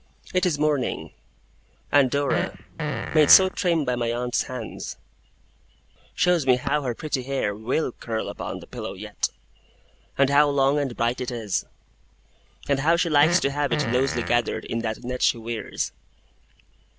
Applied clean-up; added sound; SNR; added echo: none; Fart; 6 dB; none.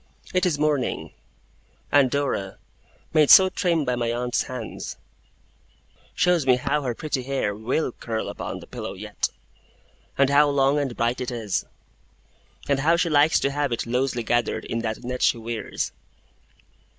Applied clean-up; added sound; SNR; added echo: none; none; none; none.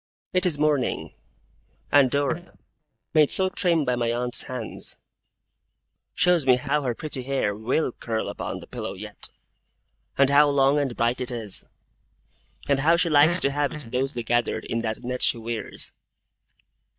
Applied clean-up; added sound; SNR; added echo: neural mask model DeepFilterNet 3.